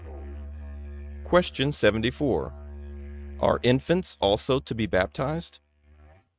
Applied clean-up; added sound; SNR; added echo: neural mask model RNNoise.